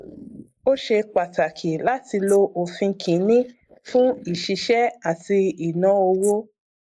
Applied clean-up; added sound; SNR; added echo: neural mask model Resemble Enhance denoiser.